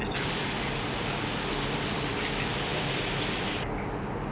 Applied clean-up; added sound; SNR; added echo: none; Hiss; 3 dB; none.